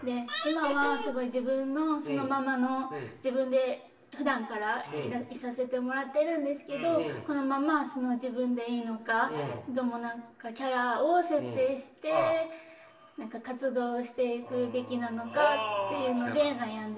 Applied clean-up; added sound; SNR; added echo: none; none; none; reverberation time 0.8 s.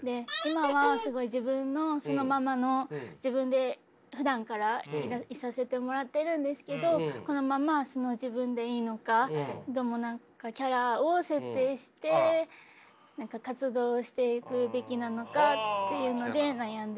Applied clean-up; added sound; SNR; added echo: none; none; none; none.